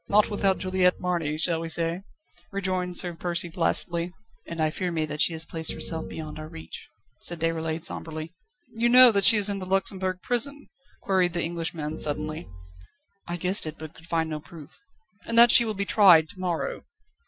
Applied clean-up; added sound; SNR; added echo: classical method Wiener filter.